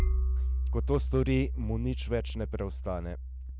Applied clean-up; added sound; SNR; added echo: none; Hammer; -2 dB; none.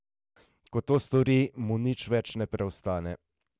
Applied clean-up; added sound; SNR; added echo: none; none; none; none.